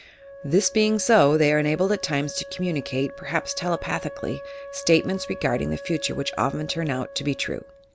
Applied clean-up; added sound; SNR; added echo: none; Wind instrument, woodwind instrument; 15 dB; none.